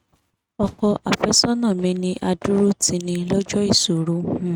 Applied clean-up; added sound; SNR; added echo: neural mask model RNNoise.